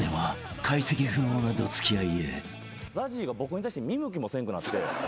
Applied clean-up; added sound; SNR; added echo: none; none; none; none.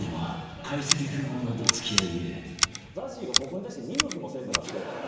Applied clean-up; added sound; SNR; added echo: none; Scissors; -1 dB; reverberation time 1.2 s.